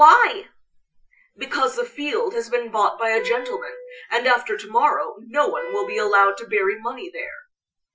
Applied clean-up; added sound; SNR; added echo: classical method Wiener filter.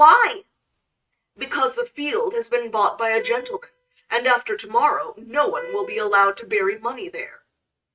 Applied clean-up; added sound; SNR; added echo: neural mask model RNNoise.